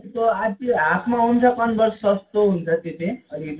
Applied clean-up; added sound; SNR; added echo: none; none; none; reverberation time 0.2 s.